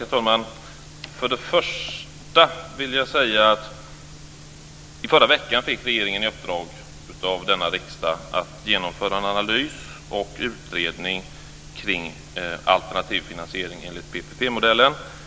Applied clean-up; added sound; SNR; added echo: none; none; none; none.